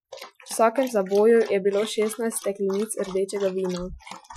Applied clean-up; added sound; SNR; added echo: classical method Wiener filter.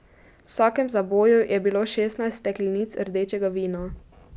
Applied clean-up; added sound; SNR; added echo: none; none; none; none.